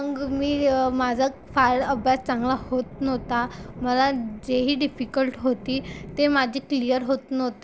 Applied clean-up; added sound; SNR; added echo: none; Thunder; 17 dB; none.